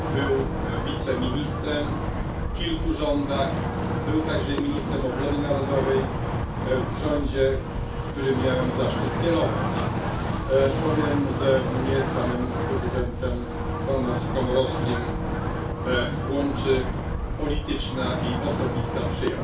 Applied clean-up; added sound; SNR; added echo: none; Wind; -1 dB; reverberation time 0.3 s.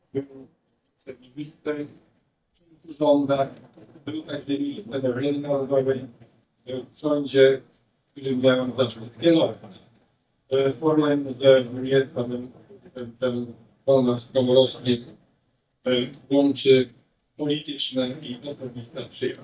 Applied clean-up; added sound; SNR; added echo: neural mask model DeepFilterNet 3.